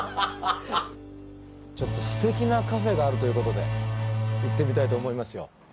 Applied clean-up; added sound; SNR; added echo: none; Engine / Domestic sounds, home sounds; -1 dB; none.